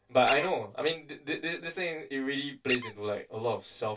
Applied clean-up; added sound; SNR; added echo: none; Squeak; 10 dB; reverberation time 0.2 s.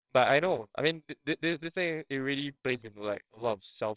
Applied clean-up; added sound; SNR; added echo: neural separator model SepFormer WHAMR!.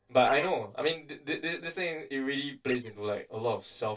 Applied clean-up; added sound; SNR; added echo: neural separator model SepFormer DNS4.